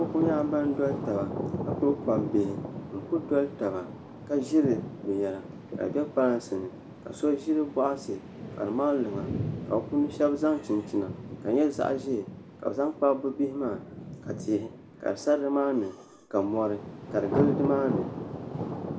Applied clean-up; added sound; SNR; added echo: none; Thunder; 8 dB; none.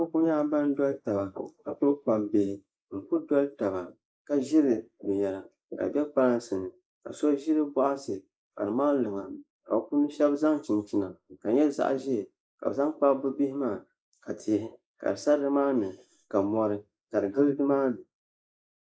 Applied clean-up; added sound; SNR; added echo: neural mask model Resemble Enhance denoiser.